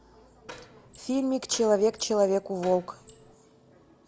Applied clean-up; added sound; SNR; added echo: none; Door; 20 dB; none.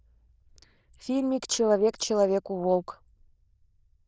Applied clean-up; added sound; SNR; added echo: neural diffusion model UNIVERSE++.